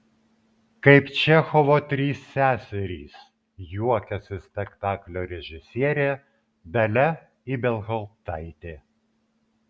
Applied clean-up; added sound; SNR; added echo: none; none; none; none.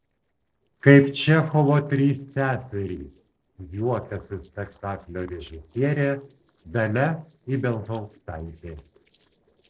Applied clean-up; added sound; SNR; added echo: neural separator model SepFormer DNS4.